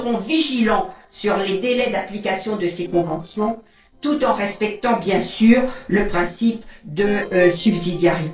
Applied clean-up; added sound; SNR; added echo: neural separator model SepFormer DNS4.